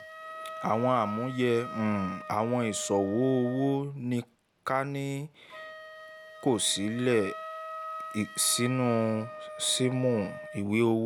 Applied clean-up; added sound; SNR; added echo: none; Wind instrument, woodwind instrument; 13 dB; none.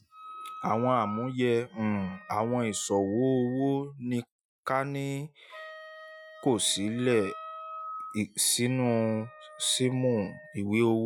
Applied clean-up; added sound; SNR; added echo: classical method Wiener filter.